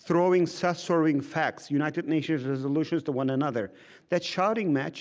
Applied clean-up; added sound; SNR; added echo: none; none; none; none.